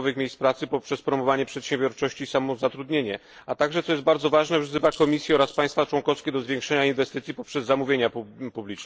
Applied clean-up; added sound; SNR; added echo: neural separator model SepFormer DNS4.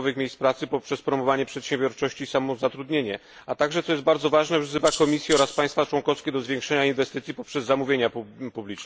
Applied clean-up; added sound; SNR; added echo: none; Rattle (instrument); 8 dB; none.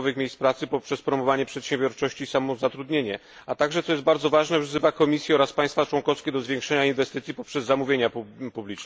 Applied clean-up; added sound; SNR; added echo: none; none; none; none.